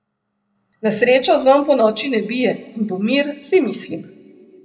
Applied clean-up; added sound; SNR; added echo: none; none; none; reverberation time 1.0 s.